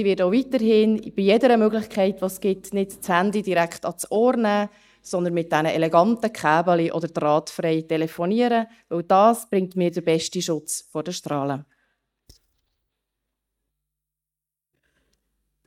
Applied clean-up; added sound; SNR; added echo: neural mask model DeepFilterNet 3.